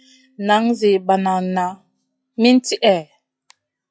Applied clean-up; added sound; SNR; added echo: classical method log-MMSE.